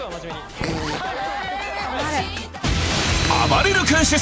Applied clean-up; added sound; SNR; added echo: none; Fart; 11 dB; none.